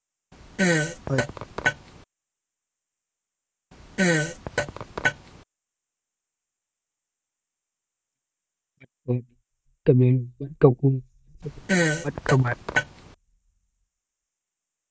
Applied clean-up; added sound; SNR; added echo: none; Fart; -3 dB; none.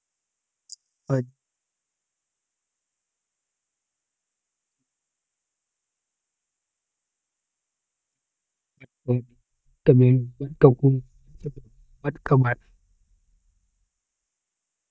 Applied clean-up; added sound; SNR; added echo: none; none; none; none.